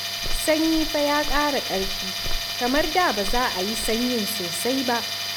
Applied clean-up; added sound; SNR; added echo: none; Walk, footsteps + Tools; 2 dB; none.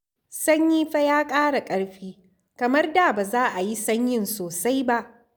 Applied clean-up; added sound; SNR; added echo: none; none; none; none.